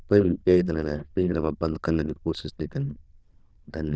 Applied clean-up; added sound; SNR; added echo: neural diffusion model UNIVERSE++.